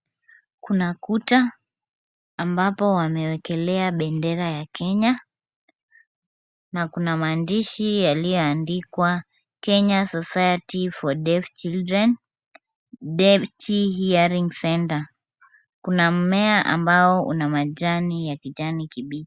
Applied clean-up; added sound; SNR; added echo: none; none; none; none.